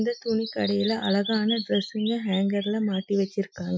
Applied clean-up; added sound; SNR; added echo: classical method Wiener filter.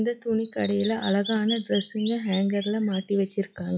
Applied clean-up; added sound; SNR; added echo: classical method log-MMSE.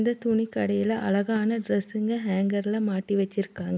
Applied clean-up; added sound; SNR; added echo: none; none; none; none.